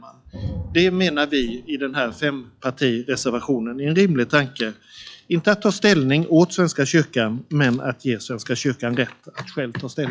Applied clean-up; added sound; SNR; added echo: classical method log-MMSE.